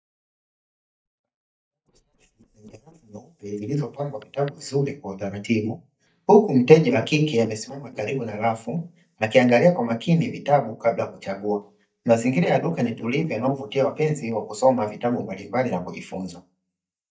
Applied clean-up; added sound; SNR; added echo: neural mask model DeepFilterNet 3.